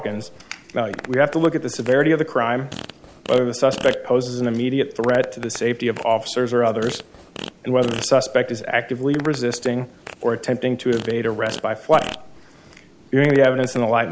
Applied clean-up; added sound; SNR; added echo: none; Fart; 17 dB; none.